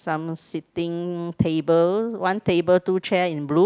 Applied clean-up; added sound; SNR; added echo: none; none; none; none.